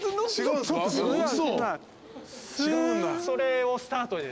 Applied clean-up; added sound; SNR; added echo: none; none; none; none.